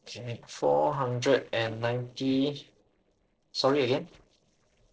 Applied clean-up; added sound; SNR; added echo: neural separator model SepFormer DNS4.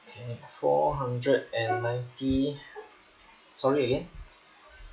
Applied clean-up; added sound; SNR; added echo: classical method log-MMSE.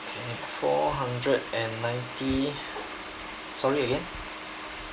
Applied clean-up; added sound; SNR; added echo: none; none; none; none.